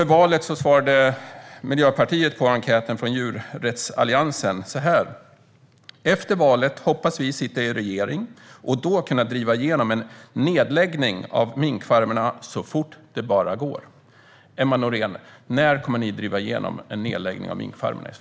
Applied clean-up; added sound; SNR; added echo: none; none; none; none.